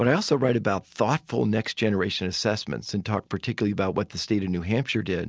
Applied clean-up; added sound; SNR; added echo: none; none; none; none.